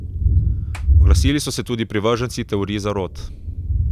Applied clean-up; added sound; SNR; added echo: none; Thunder; -5 dB; none.